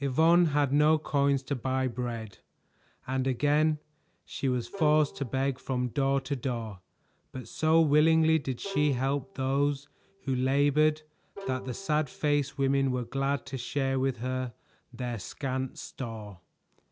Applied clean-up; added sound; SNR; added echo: none; Bowed string instrument; 17 dB; none.